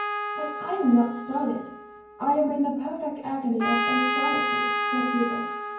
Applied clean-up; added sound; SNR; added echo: none; Trumpet; 3 dB; reverberation time 0.9 s.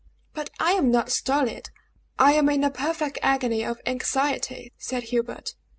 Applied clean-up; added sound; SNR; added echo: none; none; none; none.